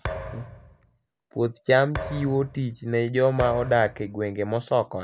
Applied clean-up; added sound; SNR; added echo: none; Thump, thud; 11 dB; none.